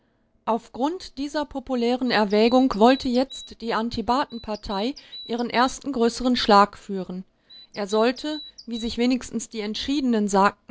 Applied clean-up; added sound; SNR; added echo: none; Bird vocalization, bird call, bird song; 19 dB; none.